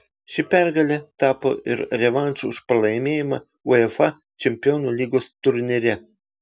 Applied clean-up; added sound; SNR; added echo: none; none; none; none.